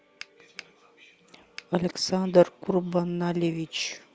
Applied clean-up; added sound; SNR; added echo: none; Finger snapping; 19 dB; none.